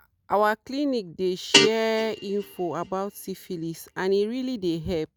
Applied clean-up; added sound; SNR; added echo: none; Guitar; 2 dB; none.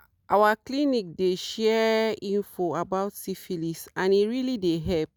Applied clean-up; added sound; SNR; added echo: none; none; none; none.